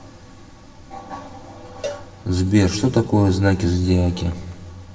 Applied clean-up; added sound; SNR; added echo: none; Cowbell; 17 dB; reverberation time 1.3 s.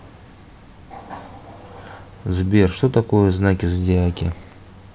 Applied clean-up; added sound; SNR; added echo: none; none; none; none.